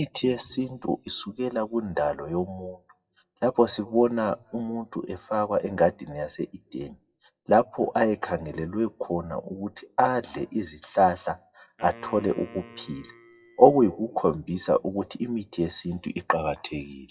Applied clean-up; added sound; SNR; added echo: classical method WPE with log-MMSE.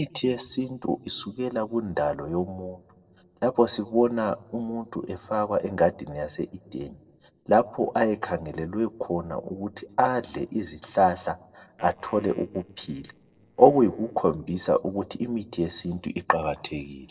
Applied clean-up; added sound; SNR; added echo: neural separator model SepFormer DNS4.